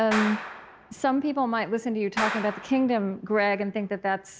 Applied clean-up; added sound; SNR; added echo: none; Clapping; 9 dB; none.